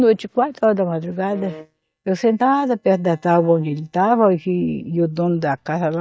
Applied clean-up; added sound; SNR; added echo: neural mask model DeepFilterNet 3.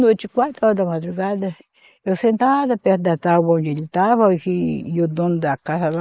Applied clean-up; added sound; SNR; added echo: neural mask model Resemble Enhance denoiser.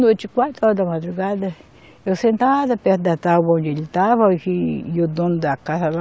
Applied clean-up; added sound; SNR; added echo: none; none; none; none.